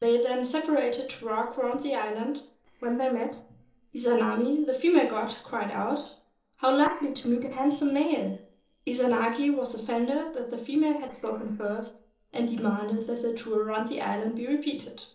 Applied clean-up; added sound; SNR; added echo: neural separator model SepFormer DNS4.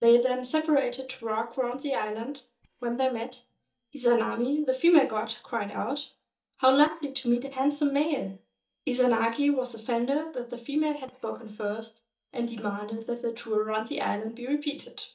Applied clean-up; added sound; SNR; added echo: neural mask model DeepFilterNet 3.